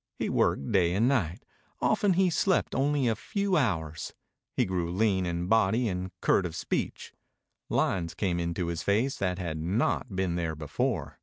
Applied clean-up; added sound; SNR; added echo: none; none; none; none.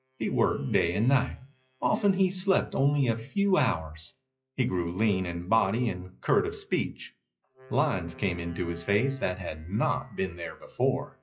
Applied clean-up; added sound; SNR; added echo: classical method WPE with log-MMSE.